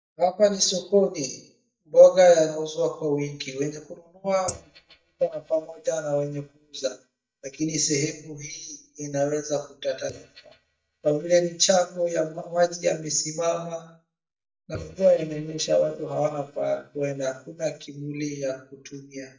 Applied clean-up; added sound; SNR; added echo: neural mask model DeepFilterNet 3.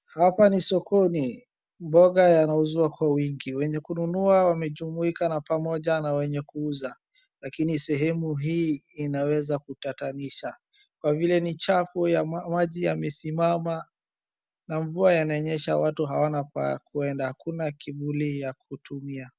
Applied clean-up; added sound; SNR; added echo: none; none; none; none.